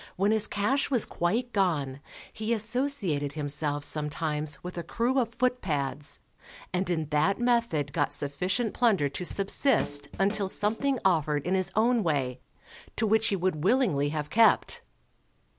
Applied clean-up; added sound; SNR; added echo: none; Drum / Drum kit; 12 dB; none.